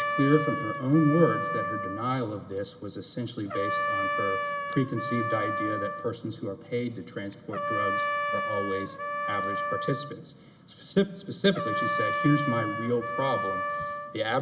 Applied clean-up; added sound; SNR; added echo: none; Trumpet; 2 dB; none.